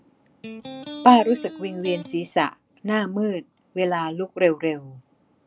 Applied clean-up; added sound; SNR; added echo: none; Electric guitar; 13 dB; none.